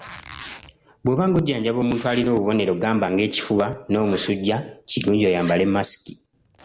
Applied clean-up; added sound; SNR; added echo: none; Zipper (clothing); 19 dB; none.